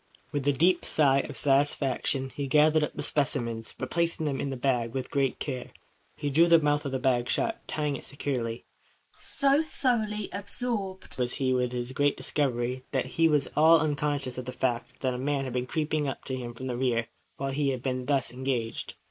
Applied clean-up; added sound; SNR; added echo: neural mask model Resemble Enhance denoiser.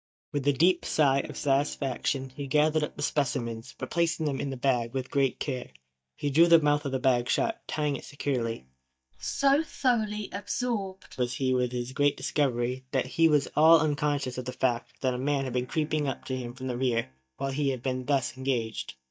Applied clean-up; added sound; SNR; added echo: neural mask model DeepFilterNet 3.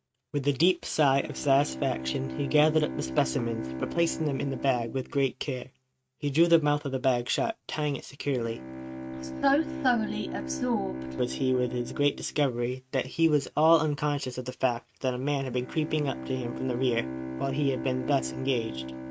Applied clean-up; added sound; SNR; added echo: neural mask model RNNoise.